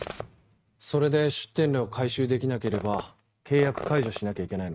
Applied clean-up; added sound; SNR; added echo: neural mask model RNNoise.